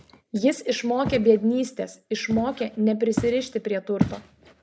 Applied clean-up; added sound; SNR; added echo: none; Walk, footsteps; 10 dB; none.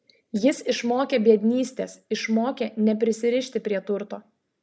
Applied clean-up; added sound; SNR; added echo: none; none; none; none.